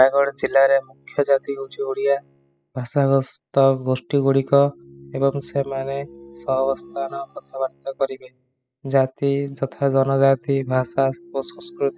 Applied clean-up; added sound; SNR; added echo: classical method spectral subtraction.